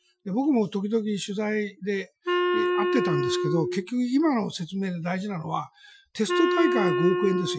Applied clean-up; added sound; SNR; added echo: classical method Wiener filter.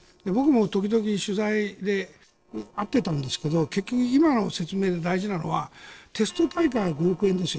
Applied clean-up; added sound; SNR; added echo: neural separator model SepFormer DNS4.